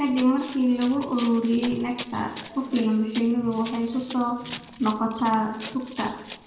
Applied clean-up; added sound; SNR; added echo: none; Run; 18 dB; reverberation time 0.9 s.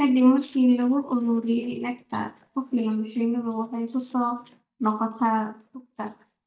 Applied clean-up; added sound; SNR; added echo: neural mask model DeepFilterNet 3.